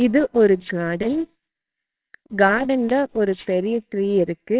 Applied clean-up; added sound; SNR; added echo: neural separator model SepFormer WHAMR!.